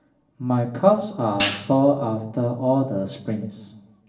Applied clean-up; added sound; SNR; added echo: none; Hi-hat; 2 dB; reverberation time 0.8 s.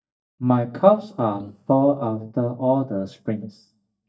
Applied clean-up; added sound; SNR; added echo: neural mask model DeepFilterNet 3.